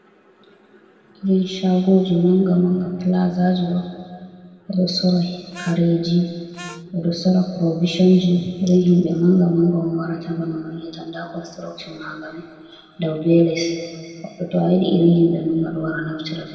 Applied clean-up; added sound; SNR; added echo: none; Harmonica; 20 dB; reverberation time 2.1 s.